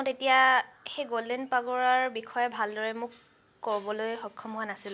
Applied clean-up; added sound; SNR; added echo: none; none; none; none.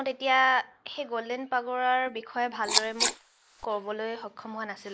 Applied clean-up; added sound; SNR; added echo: neural mask model Resemble Enhance denoiser.